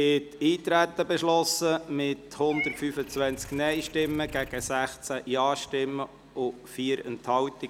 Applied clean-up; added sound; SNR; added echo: none; Meow / Purr; 17 dB; none.